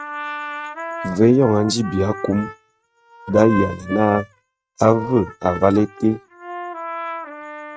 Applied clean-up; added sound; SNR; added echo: neural mask model RNNoise.